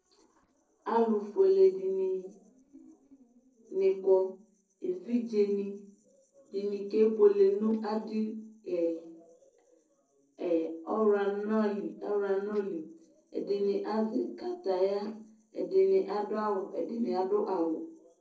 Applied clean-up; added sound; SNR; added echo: neural separator model SepFormer DNS4.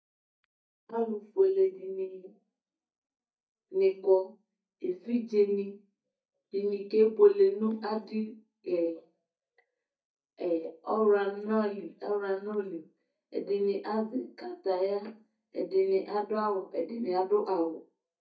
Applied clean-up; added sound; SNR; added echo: neural mask model DeepFilterNet 3.